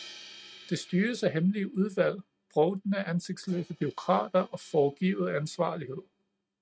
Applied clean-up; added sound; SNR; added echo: neural mask model RNNoise.